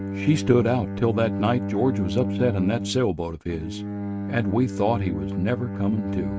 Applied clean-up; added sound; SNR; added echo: neural mask model RNNoise.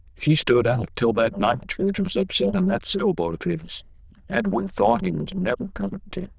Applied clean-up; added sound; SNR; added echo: neural diffusion model UNIVERSE++.